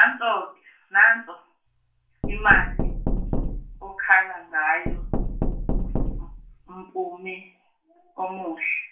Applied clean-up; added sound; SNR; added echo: none; Knock; 1 dB; reverberation time 0.3 s.